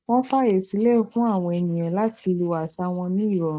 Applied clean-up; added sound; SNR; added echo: neural mask model DeepFilterNet 3.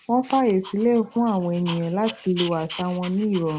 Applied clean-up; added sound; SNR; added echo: none; Dog; 17 dB; none.